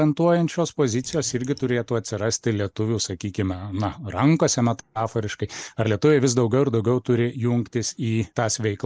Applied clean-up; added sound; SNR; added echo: neural mask model Resemble Enhance denoiser.